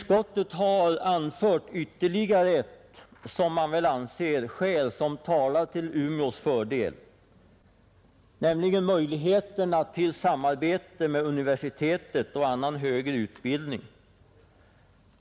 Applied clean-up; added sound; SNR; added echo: none; none; none; none.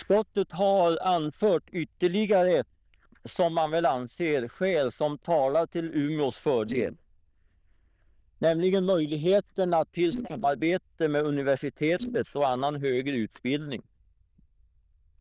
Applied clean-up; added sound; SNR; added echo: neural diffusion model UNIVERSE++.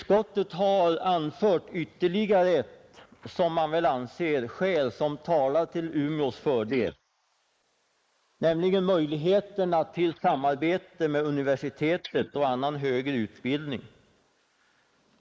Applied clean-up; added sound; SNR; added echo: neural mask model Resemble Enhance denoiser.